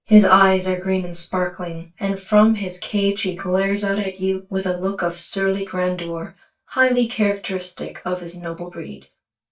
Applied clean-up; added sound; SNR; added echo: neural mask model DeepFilterNet 3.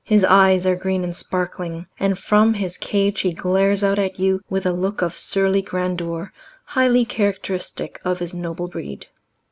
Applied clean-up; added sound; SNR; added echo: none; none; none; none.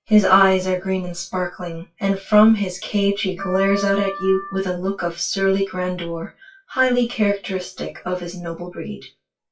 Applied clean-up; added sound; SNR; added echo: classical method WPE with log-MMSE.